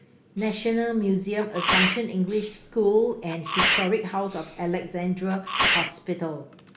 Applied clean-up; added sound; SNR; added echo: none; Sneeze; 2 dB; none.